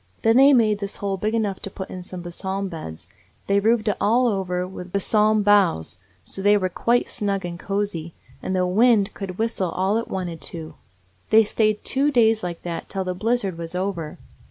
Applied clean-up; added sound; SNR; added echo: none; none; none; none.